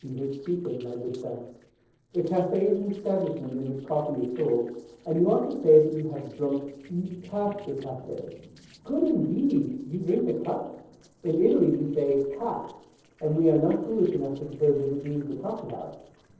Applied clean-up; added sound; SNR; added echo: neural separator model SepFormer DNS4.